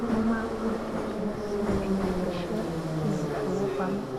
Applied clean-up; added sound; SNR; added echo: none; Subway, metro, underground; -4 dB; none.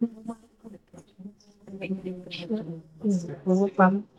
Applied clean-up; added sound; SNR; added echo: neural mask model DeepFilterNet 3.